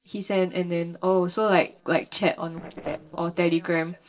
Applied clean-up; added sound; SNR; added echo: neural separator model SepFormer DNS4.